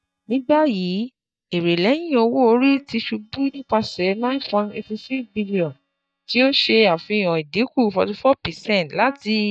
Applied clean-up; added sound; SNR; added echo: neural mask model DeepFilterNet 3.